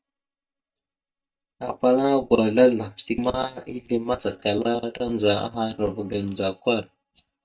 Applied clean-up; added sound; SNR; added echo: neural mask model DeepFilterNet 3.